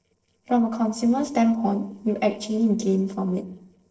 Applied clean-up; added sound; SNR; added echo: neural separator model SepFormer DNS4.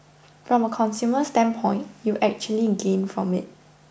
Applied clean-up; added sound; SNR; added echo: none; none; none; none.